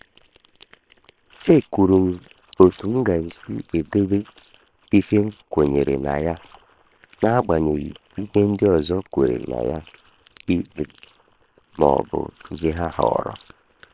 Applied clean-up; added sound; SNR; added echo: neural separator model SepFormer WHAM!.